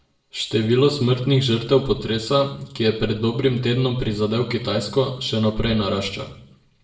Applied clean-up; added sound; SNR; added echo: none; none; none; reverberation time 0.6 s.